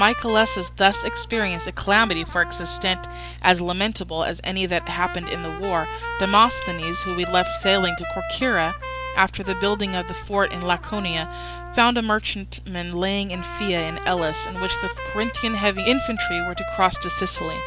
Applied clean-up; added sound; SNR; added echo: none; Trumpet; 9 dB; none.